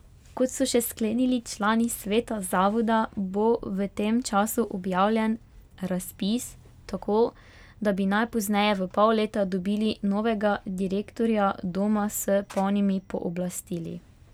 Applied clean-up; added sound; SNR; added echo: none; none; none; none.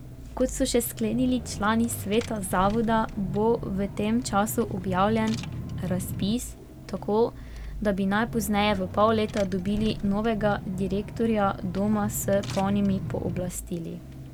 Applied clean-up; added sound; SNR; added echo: none; Engine / Car; 9 dB; none.